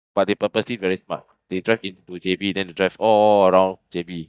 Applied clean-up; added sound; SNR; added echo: neural mask model DeepFilterNet 3.